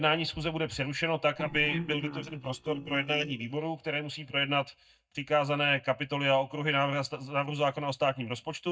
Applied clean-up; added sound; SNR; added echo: neural mask model DeepFilterNet 3.